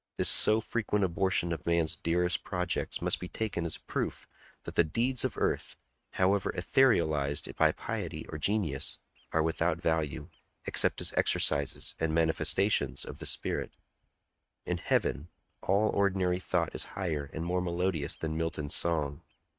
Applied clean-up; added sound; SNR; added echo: neural mask model RNNoise.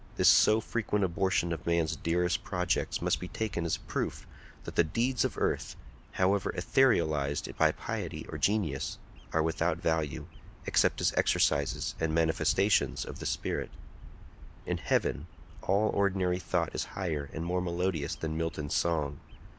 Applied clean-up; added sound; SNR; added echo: none; Bird vocalization, bird call, bird song; 16 dB; none.